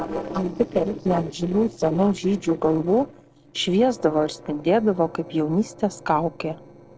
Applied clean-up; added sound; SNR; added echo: neural separator model SepFormer DNS4.